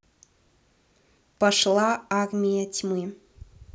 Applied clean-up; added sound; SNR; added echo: none; none; none; none.